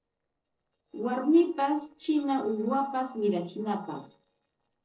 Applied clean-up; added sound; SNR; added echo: neural separator model SepFormer DNS4.